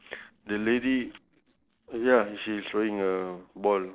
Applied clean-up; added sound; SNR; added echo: neural separator model SepFormer DNS4.